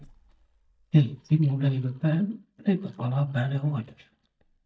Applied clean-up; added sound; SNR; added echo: neural mask model DeepFilterNet 3.